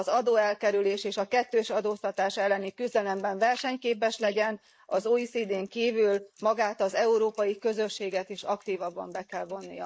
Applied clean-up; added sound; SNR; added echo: neural mask model Resemble Enhance denoiser.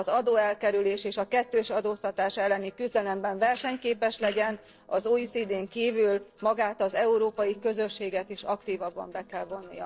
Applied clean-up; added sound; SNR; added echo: neural separator model SepFormer DNS4.